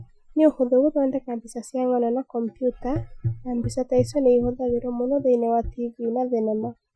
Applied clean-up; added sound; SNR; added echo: classical method Wiener filter.